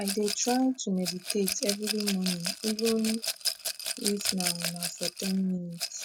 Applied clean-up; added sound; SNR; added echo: none; Rattle / Glass; 4 dB; none.